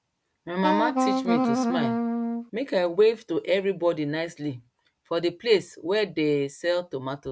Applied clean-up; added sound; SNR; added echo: none; Wind instrument, woodwind instrument; -2 dB; none.